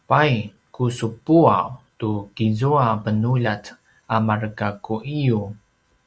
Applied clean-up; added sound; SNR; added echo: none; none; none; none.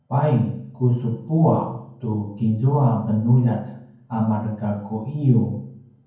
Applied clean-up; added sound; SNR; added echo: none; none; none; reverberation time 0.9 s.